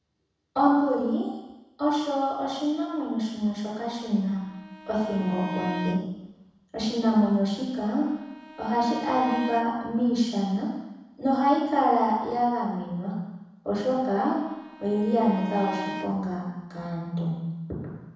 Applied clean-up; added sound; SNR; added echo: none; Bowed string instrument; 13 dB; reverberation time 1.1 s.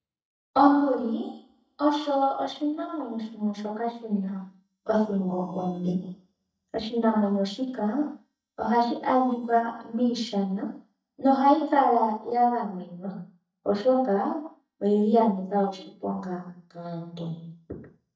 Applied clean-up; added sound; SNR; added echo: neural mask model DeepFilterNet 3.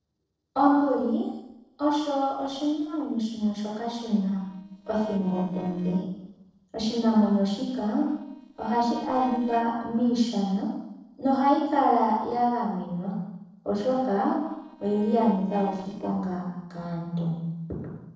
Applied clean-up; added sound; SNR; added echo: neural separator model SepFormer DNS4.